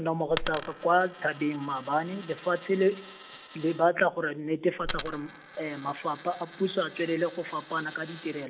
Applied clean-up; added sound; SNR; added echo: none; Coin (dropping); 13 dB; none.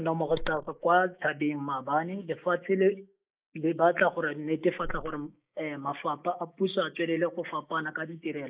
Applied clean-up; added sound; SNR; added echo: neural mask model Resemble Enhance denoiser.